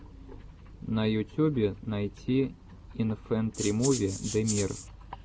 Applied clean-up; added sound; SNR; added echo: none; Rattle (instrument); 7 dB; none.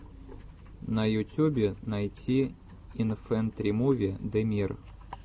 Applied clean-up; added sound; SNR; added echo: none; none; none; none.